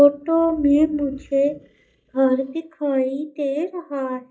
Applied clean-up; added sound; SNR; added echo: neural mask model DeepFilterNet 3.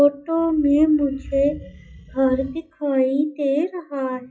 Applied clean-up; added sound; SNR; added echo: classical method WPE with log-MMSE.